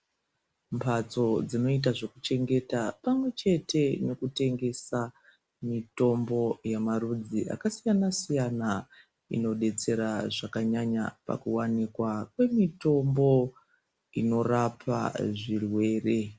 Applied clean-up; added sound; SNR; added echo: none; none; none; none.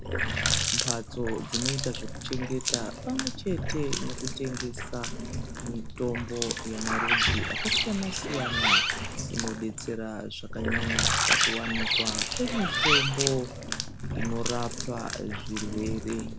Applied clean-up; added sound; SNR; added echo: none; Water tap, faucet + Bird; -4 dB; none.